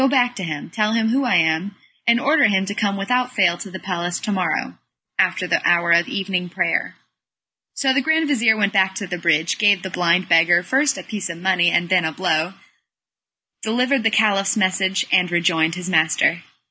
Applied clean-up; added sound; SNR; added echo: none; none; none; none.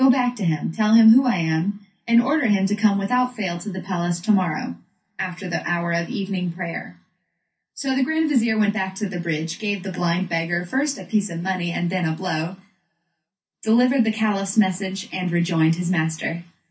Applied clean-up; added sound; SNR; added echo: none; none; none; reverberation time 0.3 s.